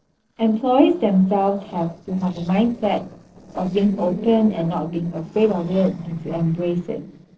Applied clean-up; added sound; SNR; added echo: neural separator model SepFormer DNS4.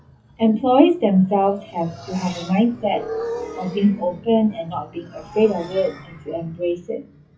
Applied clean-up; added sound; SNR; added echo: classical method WPE with log-MMSE.